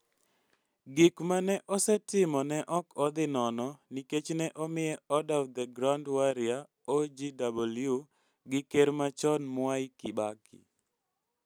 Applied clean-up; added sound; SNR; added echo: none; none; none; none.